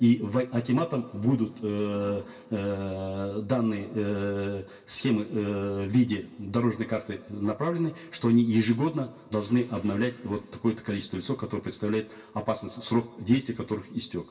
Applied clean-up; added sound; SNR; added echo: none; none; none; reverberation time 0.2 s.